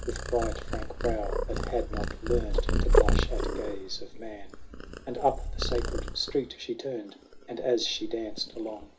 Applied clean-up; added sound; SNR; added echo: none; Purr; -3 dB; none.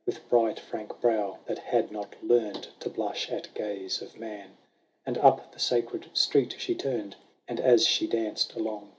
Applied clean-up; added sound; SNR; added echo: none; none; none; none.